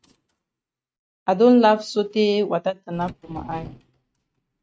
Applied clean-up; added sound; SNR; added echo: neural mask model RNNoise.